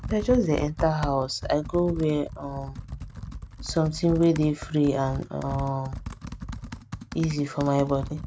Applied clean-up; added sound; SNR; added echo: none; Computer keyboard; 10 dB; none.